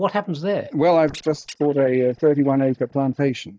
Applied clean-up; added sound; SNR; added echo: neural mask model DeepFilterNet 3.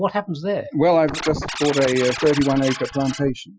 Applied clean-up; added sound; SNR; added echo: classical method Wiener filter.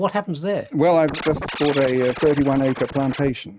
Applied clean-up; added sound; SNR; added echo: neural mask model RNNoise.